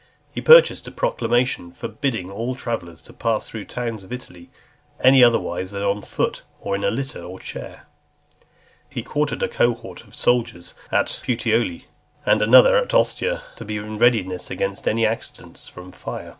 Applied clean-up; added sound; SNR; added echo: none; none; none; none.